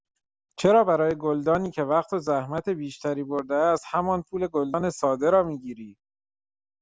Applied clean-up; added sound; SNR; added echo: none; none; none; none.